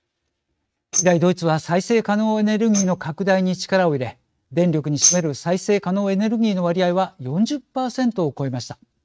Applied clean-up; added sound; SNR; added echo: neural mask model RNNoise.